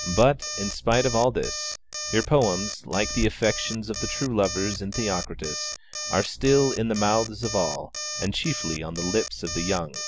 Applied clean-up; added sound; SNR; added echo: none; Alarm; 8 dB; none.